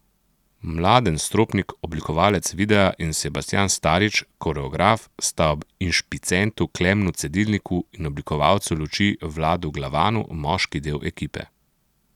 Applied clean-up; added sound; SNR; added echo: none; none; none; none.